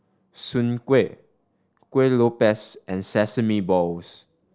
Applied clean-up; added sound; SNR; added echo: none; none; none; none.